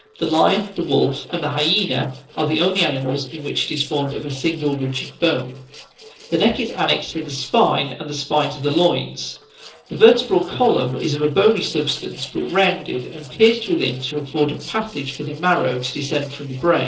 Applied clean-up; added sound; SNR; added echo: neural separator model SepFormer DNS4.